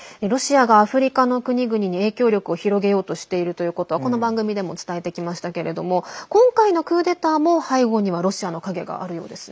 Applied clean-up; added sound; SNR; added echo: none; none; none; none.